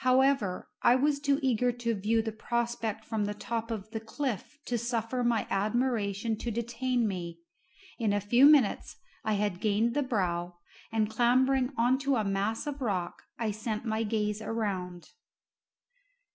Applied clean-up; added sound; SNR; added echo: none; none; none; none.